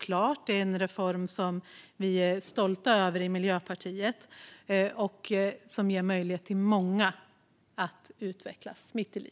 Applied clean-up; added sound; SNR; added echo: none; none; none; none.